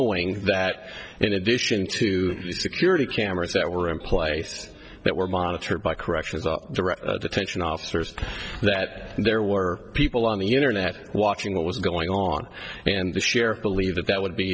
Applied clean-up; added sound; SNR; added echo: neural separator model SepFormer DNS4.